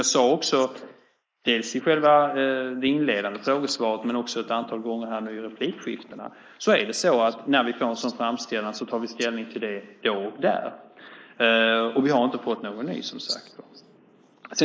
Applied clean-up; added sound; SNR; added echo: neural mask model Resemble Enhance denoiser.